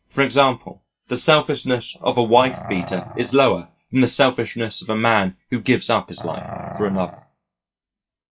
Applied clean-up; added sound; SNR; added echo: classical method log-MMSE.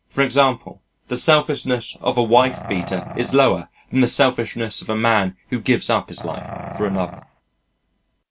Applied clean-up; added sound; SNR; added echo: none; Growling; 11 dB; none.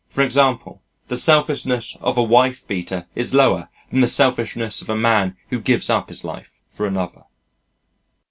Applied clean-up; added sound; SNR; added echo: none; none; none; none.